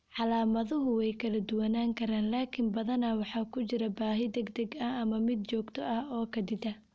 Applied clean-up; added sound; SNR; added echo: none; none; none; none.